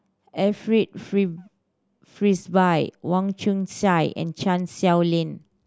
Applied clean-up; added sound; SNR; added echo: none; none; none; none.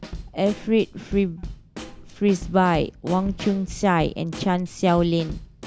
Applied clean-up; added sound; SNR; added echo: none; Snare drum / Drum kit; 13 dB; none.